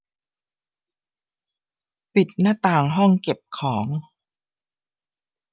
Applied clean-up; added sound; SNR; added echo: none; none; none; none.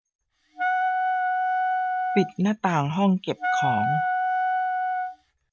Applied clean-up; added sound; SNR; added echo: none; Wind instrument, woodwind instrument; -3 dB; none.